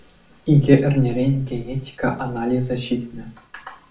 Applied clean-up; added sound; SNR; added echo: none; none; none; reverberation time 0.4 s.